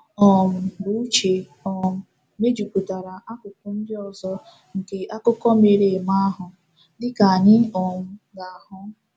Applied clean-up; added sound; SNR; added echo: none; none; none; none.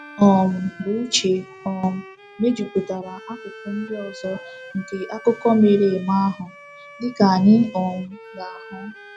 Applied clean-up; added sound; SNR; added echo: none; Wind instrument, woodwind instrument + Bowed string instrument; 20 dB; none.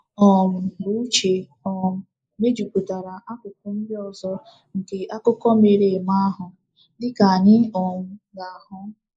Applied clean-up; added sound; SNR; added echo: neural mask model Resemble Enhance denoiser.